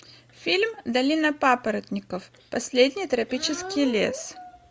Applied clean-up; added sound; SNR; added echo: none; none; none; none.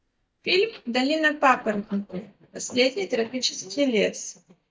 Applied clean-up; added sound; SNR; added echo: neural mask model DeepFilterNet 3.